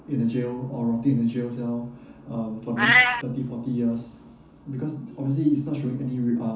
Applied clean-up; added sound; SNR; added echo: none; Meow; 3 dB; reverberation time 0.9 s.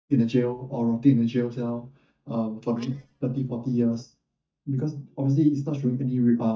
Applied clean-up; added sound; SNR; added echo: neural mask model DeepFilterNet 3.